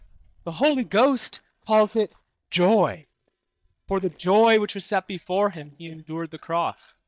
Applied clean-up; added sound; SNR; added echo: neural mask model DeepFilterNet 3.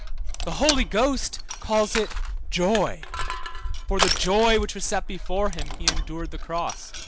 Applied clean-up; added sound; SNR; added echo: none; Crushing; 1 dB; none.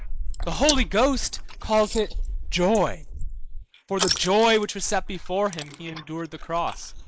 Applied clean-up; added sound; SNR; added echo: neural mask model Resemble Enhance denoiser.